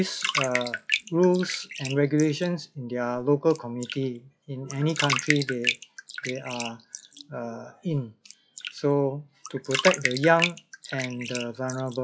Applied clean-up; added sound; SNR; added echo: classical method log-MMSE.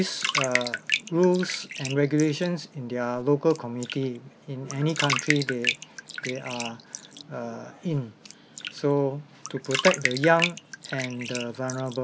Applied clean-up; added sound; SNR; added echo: none; Bathtub (filling or washing); 6 dB; none.